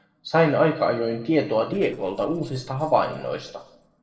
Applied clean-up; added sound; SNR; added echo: neural separator model SepFormer DNS4.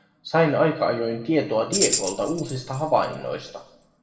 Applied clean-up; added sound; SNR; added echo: none; Tambourine; 6 dB; reverberation time 0.8 s.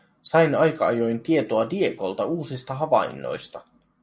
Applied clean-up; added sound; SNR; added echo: none; none; none; none.